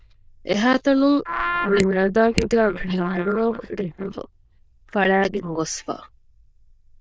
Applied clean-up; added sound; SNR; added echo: neural diffusion model UNIVERSE++.